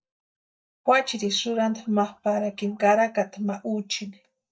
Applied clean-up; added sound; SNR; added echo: neural mask model DeepFilterNet 3.